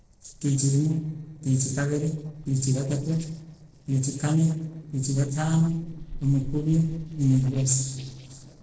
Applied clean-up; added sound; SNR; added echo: neural separator model SepFormer DNS4.